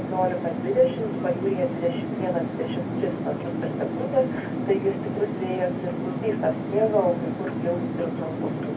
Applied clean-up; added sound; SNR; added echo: none; Fixed-wing aircraft, airplane; 2 dB; reverberation time 0.2 s.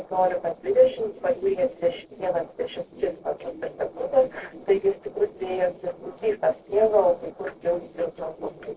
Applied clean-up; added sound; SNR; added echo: neural separator model SepFormer DNS4.